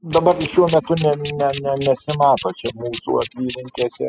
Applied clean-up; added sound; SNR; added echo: classical method spectral subtraction.